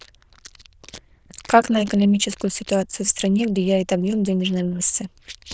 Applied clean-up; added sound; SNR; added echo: neural diffusion model UNIVERSE++.